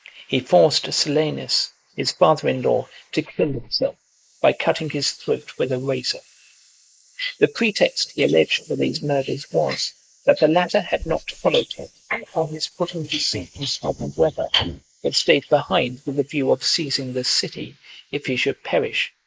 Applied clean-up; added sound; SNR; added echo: neural mask model Resemble Enhance denoiser.